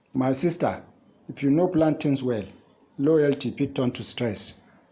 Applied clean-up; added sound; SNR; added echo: none; none; none; none.